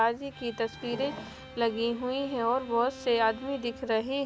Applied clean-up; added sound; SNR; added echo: none; Wood + Bowed string instrument; 16 dB; none.